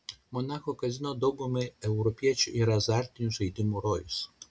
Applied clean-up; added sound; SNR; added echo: none; none; none; none.